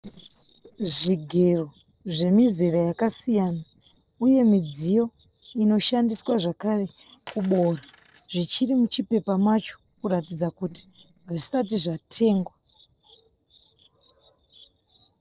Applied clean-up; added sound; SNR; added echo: neural separator model SepFormer DNS4.